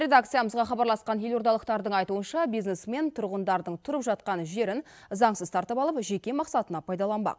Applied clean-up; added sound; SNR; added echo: none; none; none; none.